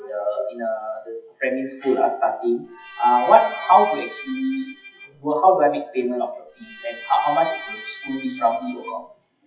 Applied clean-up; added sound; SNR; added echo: classical method WPE with log-MMSE.